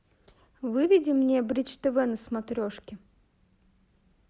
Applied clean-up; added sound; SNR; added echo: none; none; none; none.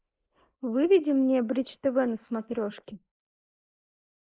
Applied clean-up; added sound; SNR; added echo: neural mask model Resemble Enhance denoiser.